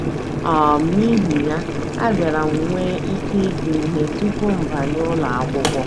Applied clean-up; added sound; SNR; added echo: none; Boiling; 3 dB; none.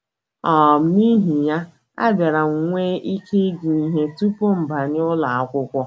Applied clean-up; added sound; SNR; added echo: none; none; none; none.